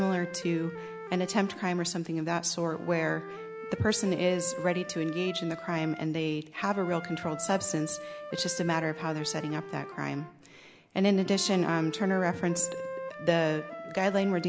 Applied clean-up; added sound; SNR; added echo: none; Wind instrument, woodwind instrument; 12 dB; none.